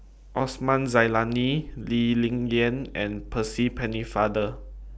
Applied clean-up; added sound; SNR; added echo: none; none; none; none.